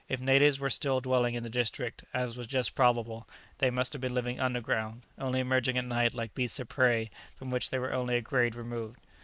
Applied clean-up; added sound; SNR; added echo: neural mask model Resemble Enhance denoiser.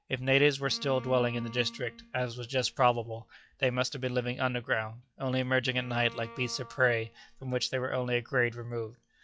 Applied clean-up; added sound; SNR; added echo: classical method log-MMSE.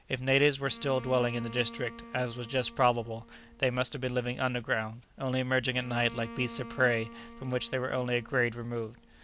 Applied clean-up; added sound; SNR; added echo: none; Bowed string instrument; 17 dB; none.